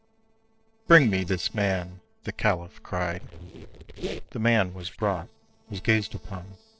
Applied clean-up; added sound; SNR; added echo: neural separator model SepFormer DNS4.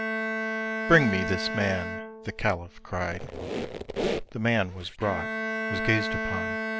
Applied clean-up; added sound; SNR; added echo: none; Squeak + Bowed string instrument; 2 dB; none.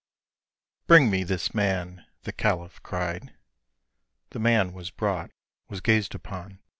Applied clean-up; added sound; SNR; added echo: none; none; none; none.